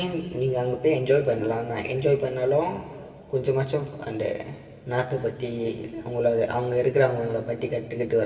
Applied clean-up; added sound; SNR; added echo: none; none; none; reverberation time 2.0 s.